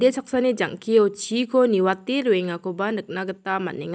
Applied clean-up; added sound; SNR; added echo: none; none; none; none.